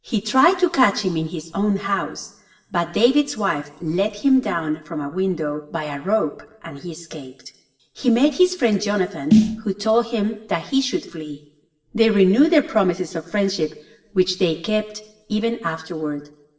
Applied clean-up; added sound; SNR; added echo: none; Snare drum; 1 dB; reverberation time 0.9 s.